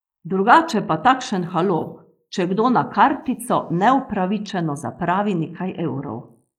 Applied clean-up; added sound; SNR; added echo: neural mask model Resemble Enhance denoiser.